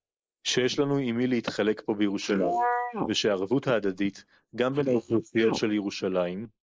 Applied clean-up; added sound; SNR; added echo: neural mask model Resemble Enhance denoiser.